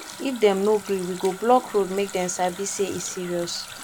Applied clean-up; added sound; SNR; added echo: none; Water tap, faucet; 15 dB; none.